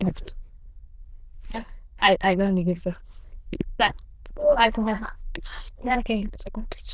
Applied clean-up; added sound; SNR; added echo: neural diffusion model UNIVERSE++.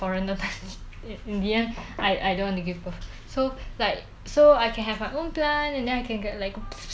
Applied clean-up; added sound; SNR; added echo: none; none; none; none.